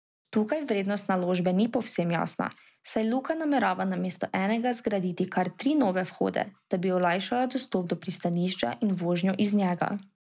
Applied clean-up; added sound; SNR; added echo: none; none; none; none.